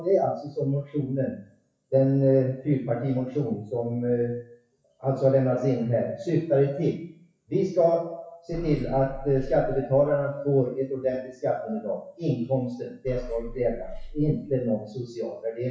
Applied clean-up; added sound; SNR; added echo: classical method WPE with log-MMSE.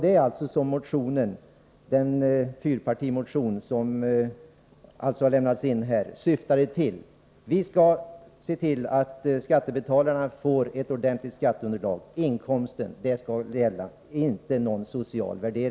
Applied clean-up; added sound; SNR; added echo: none; none; none; none.